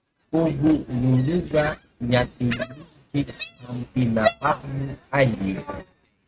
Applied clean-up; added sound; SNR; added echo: neural mask model RNNoise.